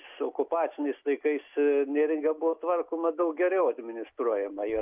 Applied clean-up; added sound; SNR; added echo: none; none; none; none.